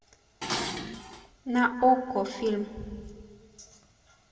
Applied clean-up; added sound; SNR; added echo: none; Dishes, pots, and pans; 9 dB; reverberation time 1.5 s.